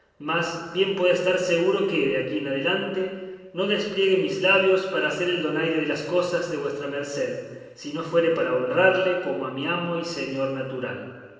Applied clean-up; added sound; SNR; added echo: none; none; none; reverberation time 1.3 s.